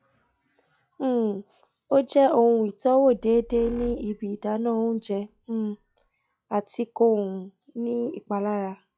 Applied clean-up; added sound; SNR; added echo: classical method log-MMSE.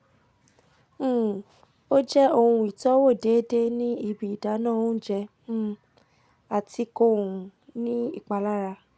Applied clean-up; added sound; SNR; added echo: none; none; none; none.